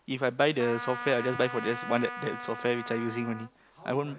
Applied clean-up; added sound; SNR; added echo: none; Trumpet; 10 dB; none.